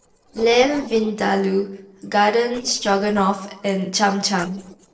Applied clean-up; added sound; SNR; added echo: neural separator model SepFormer DNS4.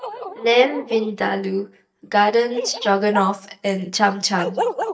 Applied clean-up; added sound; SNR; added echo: neural mask model DeepFilterNet 3.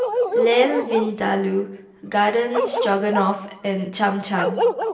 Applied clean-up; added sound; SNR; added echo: none; Bark; 3 dB; reverberation time 0.7 s.